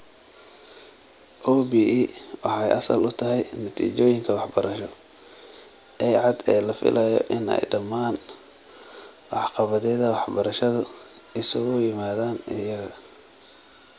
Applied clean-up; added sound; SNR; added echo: none; none; none; none.